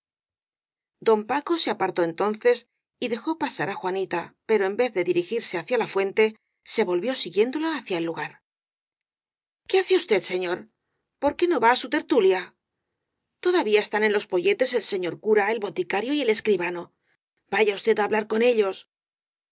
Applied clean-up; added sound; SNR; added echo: none; none; none; none.